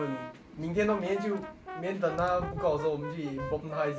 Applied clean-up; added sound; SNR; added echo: none; Brass instrument; 10 dB; none.